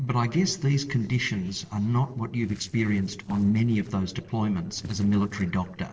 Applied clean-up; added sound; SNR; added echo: neural separator model SepFormer DNS4.